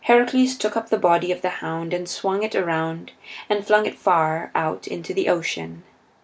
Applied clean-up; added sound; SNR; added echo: none; none; none; none.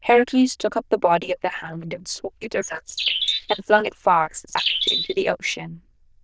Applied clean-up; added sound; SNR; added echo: neural diffusion model UNIVERSE++.